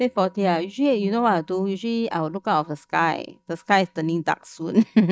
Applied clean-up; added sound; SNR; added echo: neural mask model DeepFilterNet 3.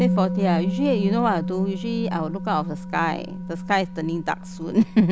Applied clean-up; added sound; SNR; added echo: none; Musical instrument; 4 dB; none.